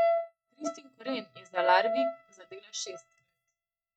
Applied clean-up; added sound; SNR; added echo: neural mask model RNNoise.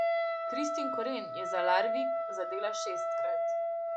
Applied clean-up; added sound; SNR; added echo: none; Wind instrument, woodwind instrument; -5 dB; none.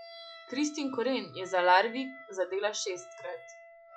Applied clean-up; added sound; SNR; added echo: classical method log-MMSE.